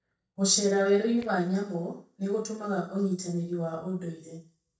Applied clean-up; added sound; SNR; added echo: neural mask model DeepFilterNet 3.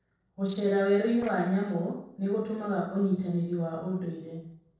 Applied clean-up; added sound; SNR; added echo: neural separator model SepFormer DNS4.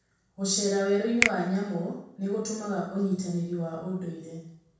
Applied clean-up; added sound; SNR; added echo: none; Finger snapping; 5 dB; reverberation time 0.6 s.